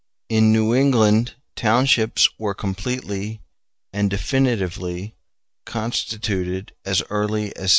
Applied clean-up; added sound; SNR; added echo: none; none; none; none.